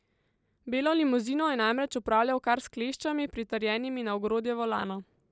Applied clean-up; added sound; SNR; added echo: none; none; none; none.